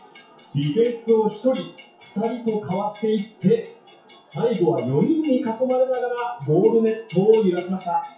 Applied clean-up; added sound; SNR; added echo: classical method WPE with log-MMSE.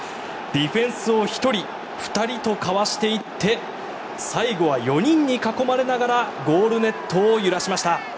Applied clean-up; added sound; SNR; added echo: none; none; none; none.